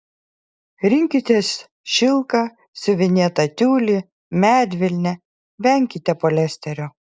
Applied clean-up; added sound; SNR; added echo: none; none; none; none.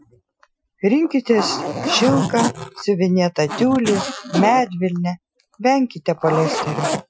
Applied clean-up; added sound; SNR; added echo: classical method Wiener filter.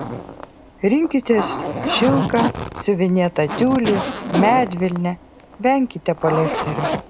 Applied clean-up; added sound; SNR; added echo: none; Zipper (clothing); 6 dB; none.